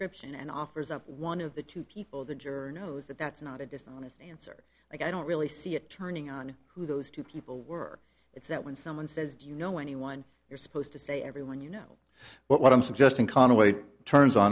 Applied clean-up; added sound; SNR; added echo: none; none; none; none.